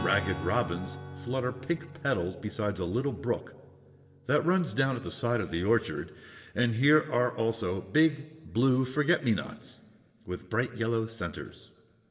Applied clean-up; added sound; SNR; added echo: none; Strum; 16 dB; reverberation time 1.5 s.